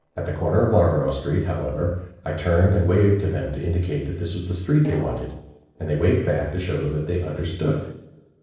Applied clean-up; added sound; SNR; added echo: neural separator model SepFormer DNS4.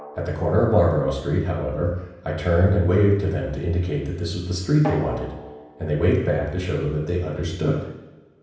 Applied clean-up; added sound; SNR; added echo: none; Drum; 18 dB; reverberation time 0.9 s.